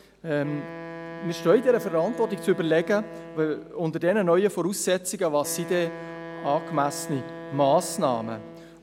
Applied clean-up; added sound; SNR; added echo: none; Wind instrument, woodwind instrument; 14 dB; none.